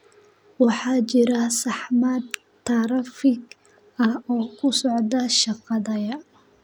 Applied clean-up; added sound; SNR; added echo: none; none; none; none.